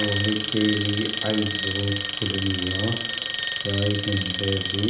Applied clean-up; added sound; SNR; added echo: none; Alarm; 0 dB; reverberation time 0.8 s.